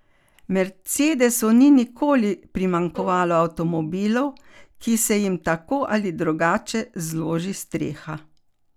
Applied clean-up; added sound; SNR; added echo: none; Bowed string instrument; 18 dB; none.